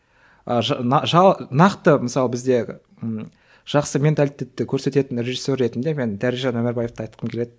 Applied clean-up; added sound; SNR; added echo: none; none; none; none.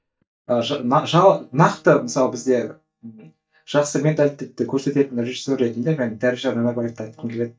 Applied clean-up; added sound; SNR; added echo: neural mask model DeepFilterNet 3.